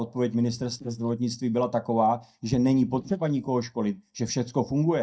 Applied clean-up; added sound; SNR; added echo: neural mask model DeepFilterNet 3.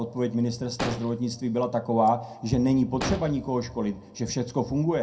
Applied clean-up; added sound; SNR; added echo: none; Explosion; 10 dB; reverberation time 0.2 s.